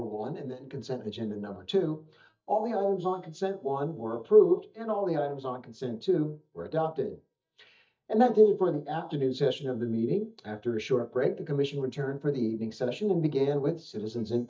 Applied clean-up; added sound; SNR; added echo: neural mask model DeepFilterNet 3.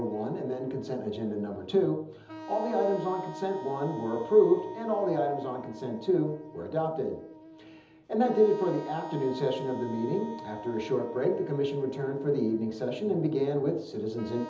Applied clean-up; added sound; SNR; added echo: none; Wind instrument, woodwind instrument; 15 dB; reverberation time 1.2 s.